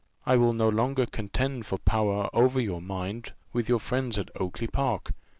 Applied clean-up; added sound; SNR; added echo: none; none; none; none.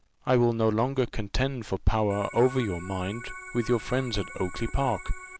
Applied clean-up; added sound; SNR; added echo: none; Organ; 15 dB; none.